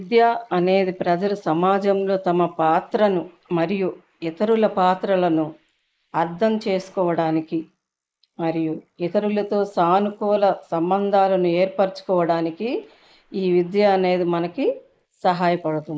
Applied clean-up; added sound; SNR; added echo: neural mask model Resemble Enhance denoiser.